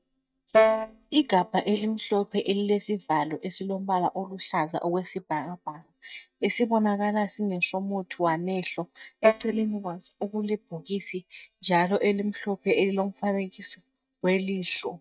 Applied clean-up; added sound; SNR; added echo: neural mask model DeepFilterNet 3.